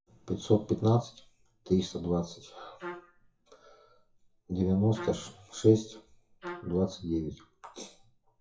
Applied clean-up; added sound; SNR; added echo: classical method WPE with log-MMSE.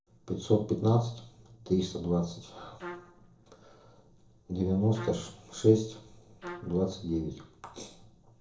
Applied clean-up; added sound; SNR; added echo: neural separator model SepFormer DNS4.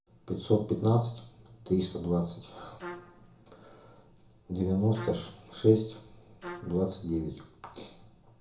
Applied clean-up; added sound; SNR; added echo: none; Trumpet; 15 dB; reverberation time 0.5 s.